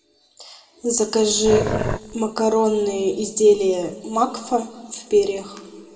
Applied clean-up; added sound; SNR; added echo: none; Growling; 4 dB; reverberation time 1.6 s.